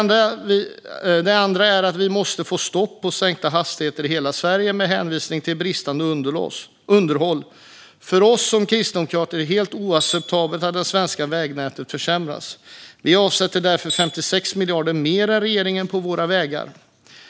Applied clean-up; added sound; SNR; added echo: none; Tools; 14 dB; none.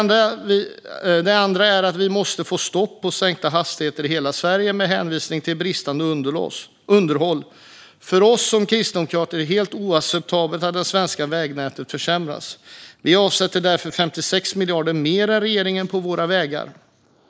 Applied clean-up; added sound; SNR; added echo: neural mask model Resemble Enhance denoiser.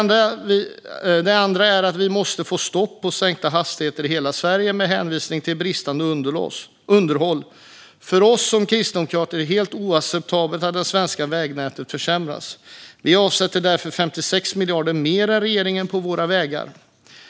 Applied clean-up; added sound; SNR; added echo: none; none; none; none.